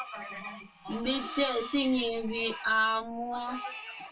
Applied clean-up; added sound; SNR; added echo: none; Screech; 12 dB; reverberation time 0.1 s.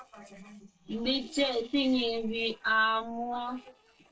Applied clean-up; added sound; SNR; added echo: neural separator model SepFormer DNS4.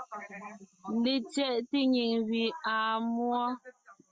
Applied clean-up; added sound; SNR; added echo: none; none; none; none.